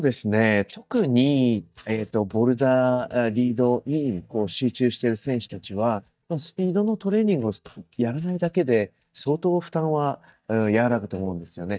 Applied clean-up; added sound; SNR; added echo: neural mask model DeepFilterNet 3.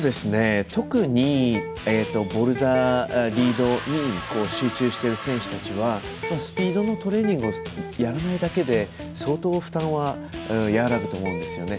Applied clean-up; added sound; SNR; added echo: none; Electric guitar; 12 dB; none.